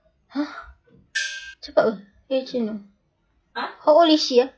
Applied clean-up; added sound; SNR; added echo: classical method log-MMSE.